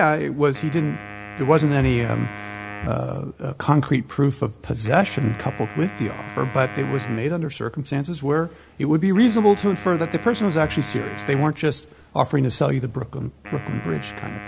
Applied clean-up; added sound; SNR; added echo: none; Wind instrument, woodwind instrument; 16 dB; none.